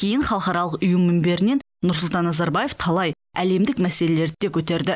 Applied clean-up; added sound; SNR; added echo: none; none; none; none.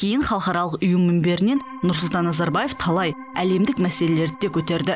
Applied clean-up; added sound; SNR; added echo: none; Organ; 16 dB; none.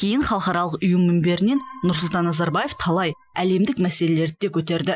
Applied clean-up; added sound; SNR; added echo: classical method Wiener filter.